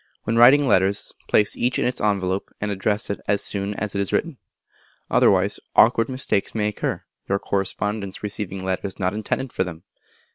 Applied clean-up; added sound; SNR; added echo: none; none; none; none.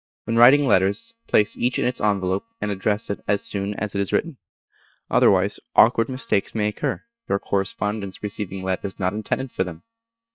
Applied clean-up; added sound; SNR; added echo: neural mask model DeepFilterNet 3.